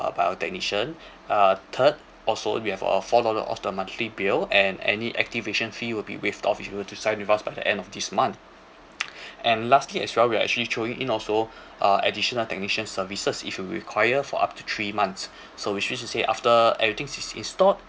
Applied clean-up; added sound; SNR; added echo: none; none; none; none.